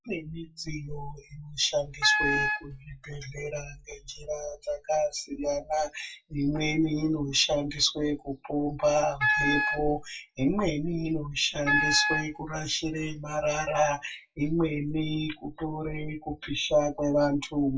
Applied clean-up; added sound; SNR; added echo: classical method WPE with log-MMSE.